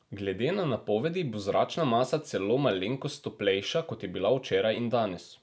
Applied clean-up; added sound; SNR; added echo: none; none; none; none.